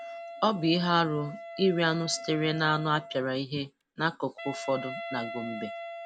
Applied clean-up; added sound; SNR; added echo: none; Wind instrument, woodwind instrument; 12 dB; none.